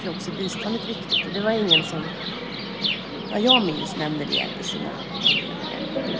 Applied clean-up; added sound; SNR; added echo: none; Chirp, tweet; -2 dB; none.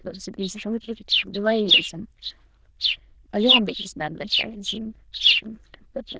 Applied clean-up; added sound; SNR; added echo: neural diffusion model UNIVERSE++.